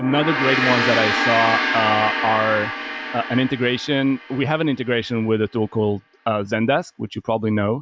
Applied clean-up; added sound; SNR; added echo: none; Gong; 4 dB; none.